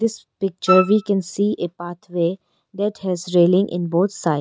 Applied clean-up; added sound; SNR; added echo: none; Wind instrument, woodwind instrument; 5 dB; none.